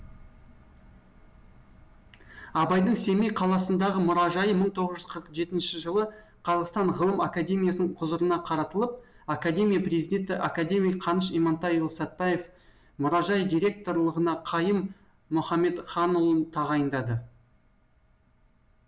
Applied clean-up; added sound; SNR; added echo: none; none; none; none.